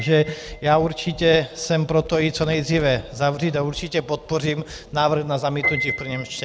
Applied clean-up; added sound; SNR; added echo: none; Piano; 13 dB; none.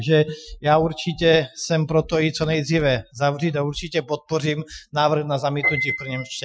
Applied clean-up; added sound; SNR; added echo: classical method Wiener filter.